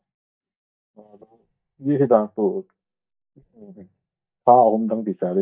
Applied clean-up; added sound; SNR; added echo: neural mask model DeepFilterNet 3.